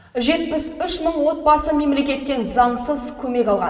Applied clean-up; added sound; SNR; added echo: none; none; none; reverberation time 2.0 s.